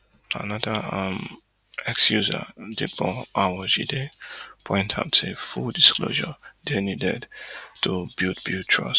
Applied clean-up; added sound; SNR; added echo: none; none; none; none.